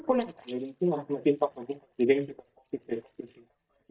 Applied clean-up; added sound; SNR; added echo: neural mask model DeepFilterNet 3.